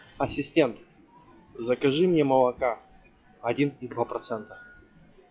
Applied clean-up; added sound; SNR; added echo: classical method WPE with log-MMSE.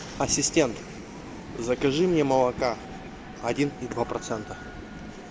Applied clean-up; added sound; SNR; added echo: none; Train; 13 dB; reverberation time 0.3 s.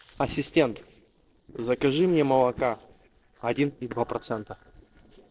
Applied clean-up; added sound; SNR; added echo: neural separator model SepFormer DNS4.